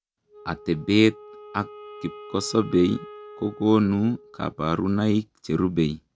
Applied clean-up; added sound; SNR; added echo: none; Wind instrument, woodwind instrument; 20 dB; none.